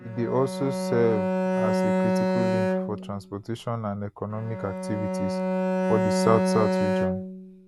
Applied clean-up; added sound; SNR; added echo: none; Bowed string instrument; -3 dB; none.